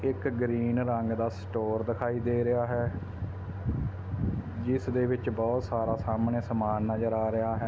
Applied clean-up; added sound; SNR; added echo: none; none; none; none.